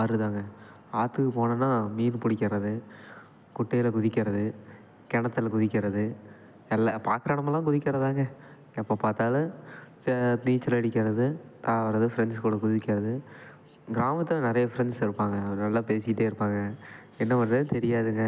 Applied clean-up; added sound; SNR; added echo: none; none; none; none.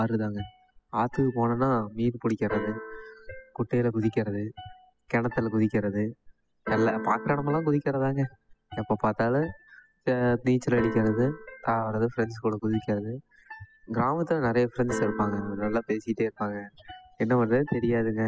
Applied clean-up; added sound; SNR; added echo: classical method spectral subtraction.